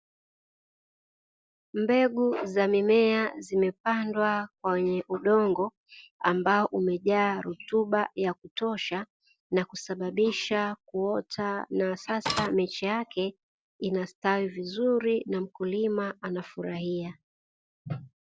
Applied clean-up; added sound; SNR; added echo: none; Printer; 2 dB; none.